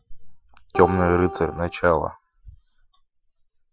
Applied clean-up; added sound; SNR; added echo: classical method Wiener filter.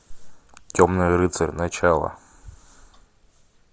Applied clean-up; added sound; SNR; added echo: none; none; none; none.